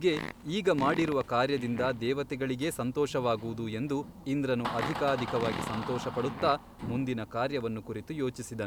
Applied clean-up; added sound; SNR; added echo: none; Door + Fart; 10 dB; none.